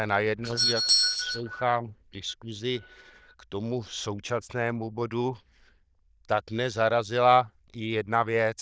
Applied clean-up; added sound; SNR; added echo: neural diffusion model UNIVERSE++.